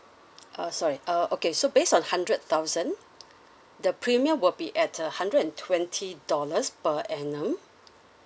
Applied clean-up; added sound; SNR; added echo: none; none; none; none.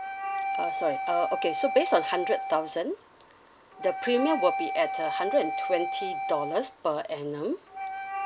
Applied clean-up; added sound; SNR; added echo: none; Wind instrument, woodwind instrument; 4 dB; none.